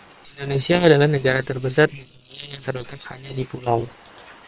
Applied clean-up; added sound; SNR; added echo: neural separator model SepFormer WHAM!.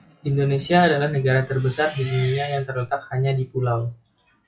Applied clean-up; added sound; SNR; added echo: classical method log-MMSE.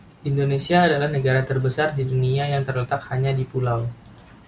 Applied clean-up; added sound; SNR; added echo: none; none; none; none.